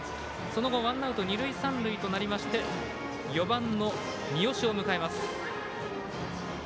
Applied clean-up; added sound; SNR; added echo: none; none; none; none.